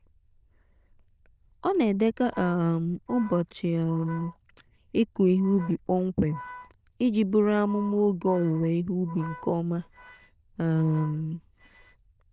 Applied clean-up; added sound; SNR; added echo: neural diffusion model UNIVERSE++.